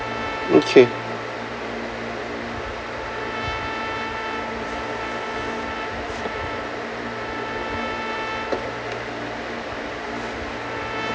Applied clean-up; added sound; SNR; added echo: none; Trumpet; 8 dB; none.